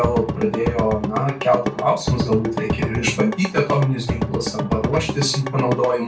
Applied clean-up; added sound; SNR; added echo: none; Drum / Drum kit; 4 dB; reverberation time 0.2 s.